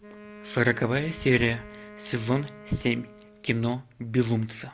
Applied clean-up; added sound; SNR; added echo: none; Wind instrument, woodwind instrument; 19 dB; none.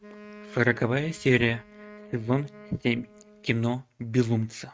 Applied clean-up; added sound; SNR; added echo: neural mask model RNNoise.